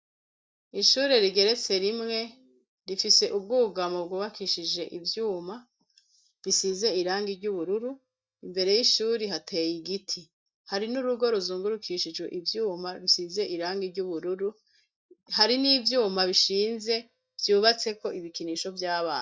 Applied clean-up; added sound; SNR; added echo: neural mask model DeepFilterNet 3.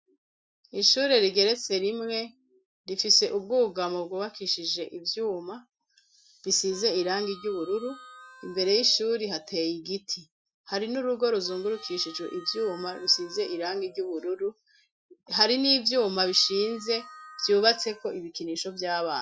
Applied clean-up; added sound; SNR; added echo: classical method Wiener filter.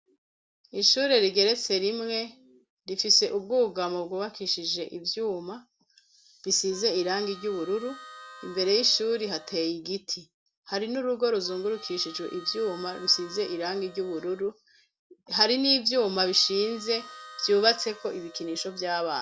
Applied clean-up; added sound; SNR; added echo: none; Harmonica; 19 dB; none.